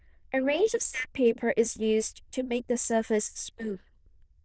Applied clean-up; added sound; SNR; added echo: neural diffusion model UNIVERSE++.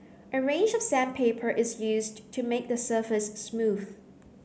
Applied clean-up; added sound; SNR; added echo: none; none; none; none.